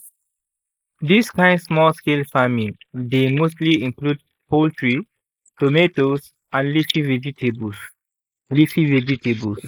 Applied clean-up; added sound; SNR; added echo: neural mask model Resemble Enhance denoiser.